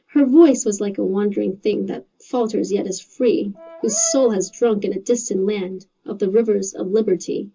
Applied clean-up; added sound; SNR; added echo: none; Brass instrument; 16 dB; reverberation time 0.2 s.